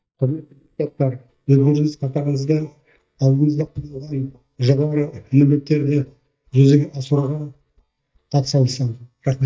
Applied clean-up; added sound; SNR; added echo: neural mask model DeepFilterNet 3.